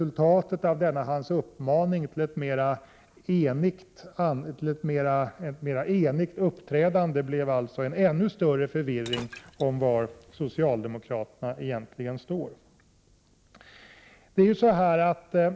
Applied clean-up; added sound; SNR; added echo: none; Liquid; 17 dB; none.